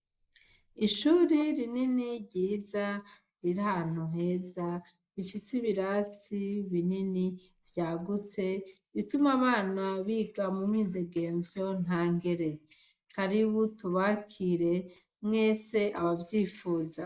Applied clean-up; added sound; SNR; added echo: neural mask model Resemble Enhance denoiser.